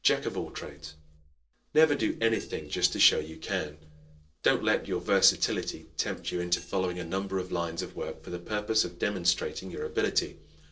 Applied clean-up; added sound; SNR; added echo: neural separator model SepFormer DNS4.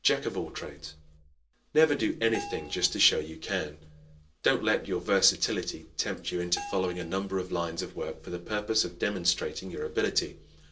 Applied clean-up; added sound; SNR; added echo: none; Bell; 15 dB; reverberation time 0.2 s.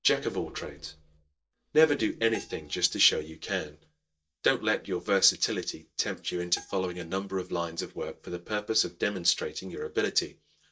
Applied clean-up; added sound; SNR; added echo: neural mask model DeepFilterNet 3.